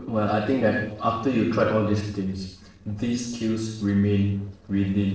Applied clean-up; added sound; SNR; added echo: neural separator model SepFormer DNS4.